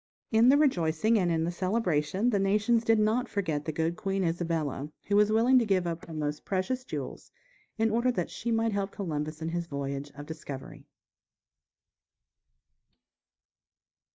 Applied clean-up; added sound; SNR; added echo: neural mask model DeepFilterNet 3.